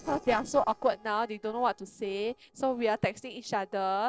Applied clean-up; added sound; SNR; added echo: neural separator model SepFormer DNS4.